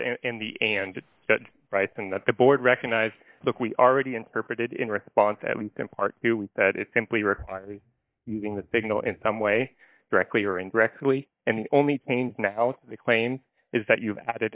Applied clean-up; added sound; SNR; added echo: neural mask model DeepFilterNet 3.